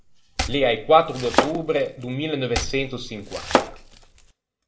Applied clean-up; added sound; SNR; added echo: none; Domestic sounds, home sounds; 3 dB; reverberation time 0.5 s.